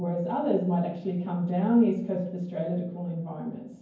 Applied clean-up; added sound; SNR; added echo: none; none; none; reverberation time 0.9 s.